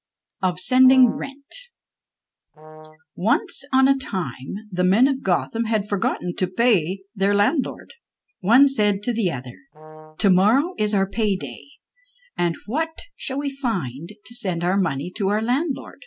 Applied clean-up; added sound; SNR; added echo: none; Brass instrument; 18 dB; none.